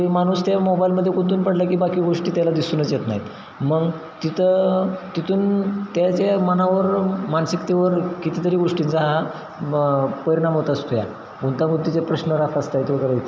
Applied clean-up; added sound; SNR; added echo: none; none; none; none.